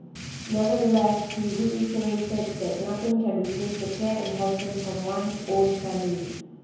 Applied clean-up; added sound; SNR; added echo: none; Drip / Rain; 12 dB; reverberation time 0.9 s.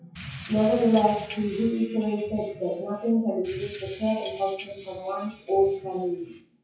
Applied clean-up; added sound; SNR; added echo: classical method WPE with log-MMSE.